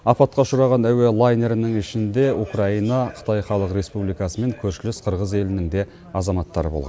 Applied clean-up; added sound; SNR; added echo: none; none; none; none.